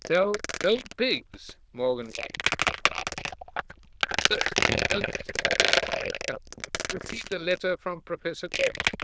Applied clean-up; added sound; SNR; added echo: neural diffusion model UNIVERSE++.